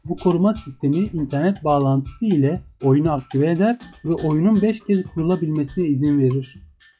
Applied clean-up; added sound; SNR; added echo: classical method log-MMSE.